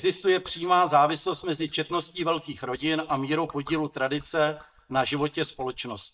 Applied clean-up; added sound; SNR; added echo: neural mask model DeepFilterNet 3.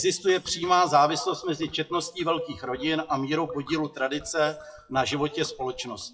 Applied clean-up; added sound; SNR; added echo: classical method WPE with log-MMSE.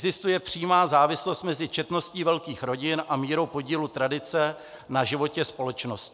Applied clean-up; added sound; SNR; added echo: none; none; none; none.